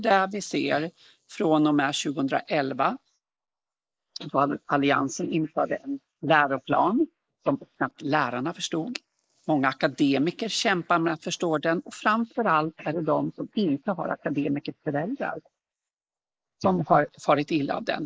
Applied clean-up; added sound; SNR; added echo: neural mask model Resemble Enhance denoiser.